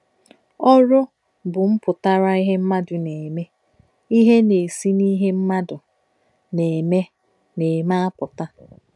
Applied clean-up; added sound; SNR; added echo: none; none; none; none.